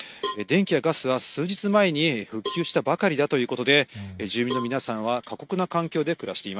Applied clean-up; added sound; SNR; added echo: neural mask model RNNoise.